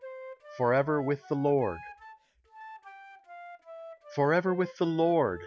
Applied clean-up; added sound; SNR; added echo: none; Wind instrument, woodwind instrument; 17 dB; none.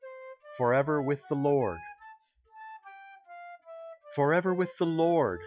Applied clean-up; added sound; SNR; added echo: classical method log-MMSE.